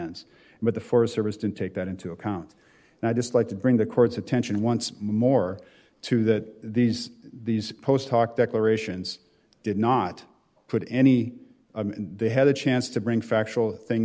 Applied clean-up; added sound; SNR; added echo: none; none; none; none.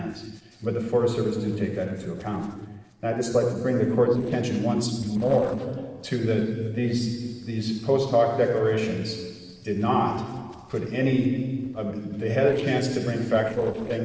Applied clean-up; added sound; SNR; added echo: neural separator model SepFormer DNS4.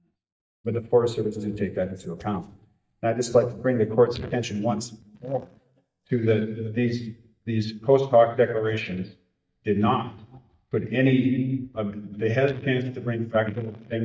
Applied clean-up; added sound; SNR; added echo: neural mask model DeepFilterNet 3.